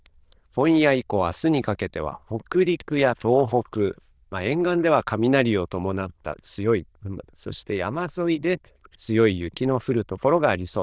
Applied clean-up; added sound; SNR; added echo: neural diffusion model UNIVERSE++.